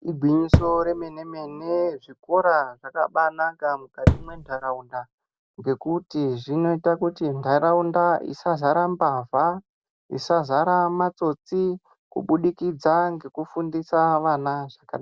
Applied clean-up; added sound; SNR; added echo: none; Thump, thud; -2 dB; none.